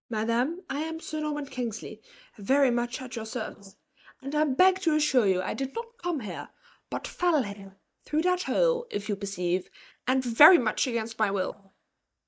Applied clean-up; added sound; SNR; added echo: neural mask model DeepFilterNet 3.